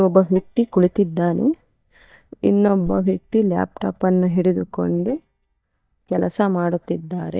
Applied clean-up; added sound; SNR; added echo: neural mask model DeepFilterNet 3.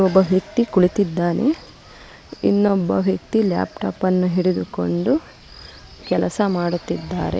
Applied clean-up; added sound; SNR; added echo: none; none; none; none.